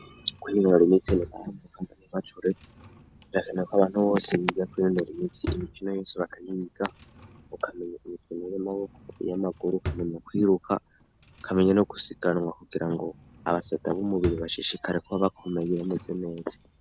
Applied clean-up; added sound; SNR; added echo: none; Drawer open or close; 16 dB; none.